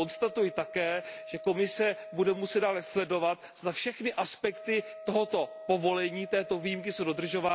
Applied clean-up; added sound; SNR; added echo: none; Wind instrument, woodwind instrument; 15 dB; none.